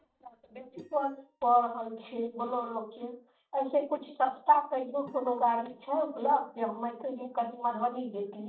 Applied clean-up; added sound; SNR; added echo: neural mask model DeepFilterNet 3.